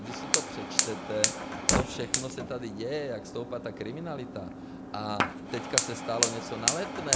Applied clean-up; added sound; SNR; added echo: none; Fire; -4 dB; none.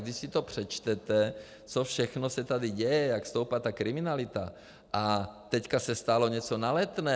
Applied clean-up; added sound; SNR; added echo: none; none; none; none.